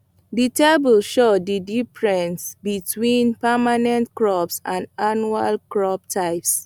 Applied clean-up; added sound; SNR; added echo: none; none; none; none.